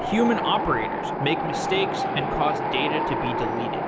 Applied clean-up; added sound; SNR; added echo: none; Wind; -1 dB; none.